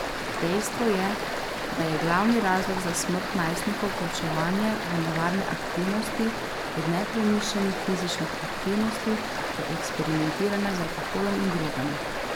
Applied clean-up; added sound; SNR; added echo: none; Stream; 2 dB; none.